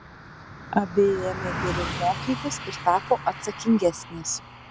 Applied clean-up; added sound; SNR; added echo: none; Car passing by; 8 dB; none.